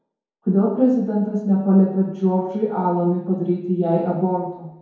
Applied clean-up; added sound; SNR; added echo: none; none; none; reverberation time 0.9 s.